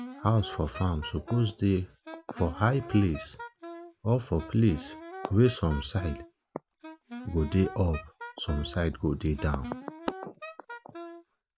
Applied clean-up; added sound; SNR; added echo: none; Wind instrument, woodwind instrument; 15 dB; none.